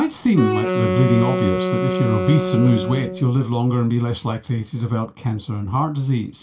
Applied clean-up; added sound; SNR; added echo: none; Wind instrument, woodwind instrument; 3 dB; reverberation time 0.2 s.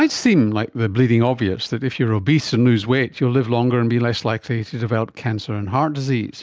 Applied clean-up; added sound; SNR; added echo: none; none; none; none.